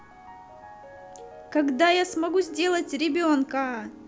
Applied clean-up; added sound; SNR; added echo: none; Piano; 18 dB; none.